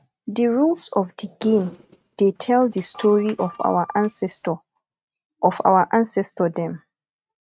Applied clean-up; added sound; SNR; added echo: neural mask model RNNoise.